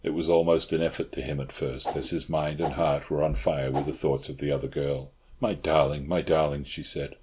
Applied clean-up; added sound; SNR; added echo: none; Whoosh, swoosh, swish; 7 dB; none.